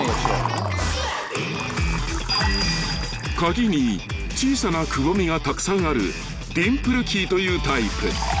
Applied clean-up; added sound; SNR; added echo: none; Liquid; 12 dB; none.